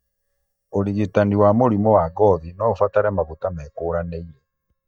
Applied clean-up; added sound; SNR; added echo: neural mask model DeepFilterNet 3.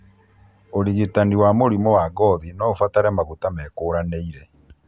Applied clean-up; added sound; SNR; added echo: none; none; none; none.